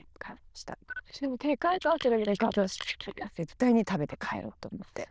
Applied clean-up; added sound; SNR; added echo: neural diffusion model UNIVERSE++.